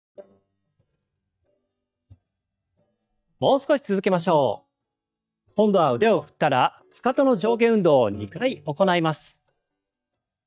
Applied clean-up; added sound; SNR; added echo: neural mask model DeepFilterNet 3.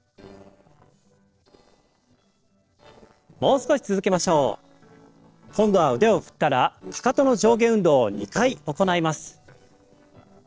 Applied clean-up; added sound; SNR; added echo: neural separator model SepFormer DNS4.